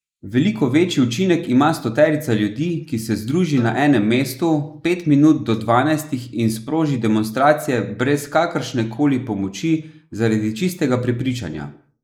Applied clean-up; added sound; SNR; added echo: neural mask model Resemble Enhance denoiser.